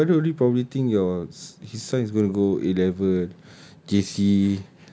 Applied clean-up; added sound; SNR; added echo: none; none; none; none.